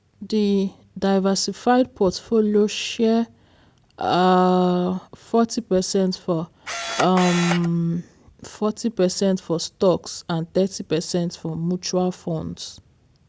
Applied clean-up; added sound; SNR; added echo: none; Camera; 6 dB; none.